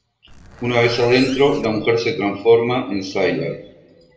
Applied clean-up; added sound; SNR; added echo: none; Zipper (clothing); 18 dB; reverberation time 0.5 s.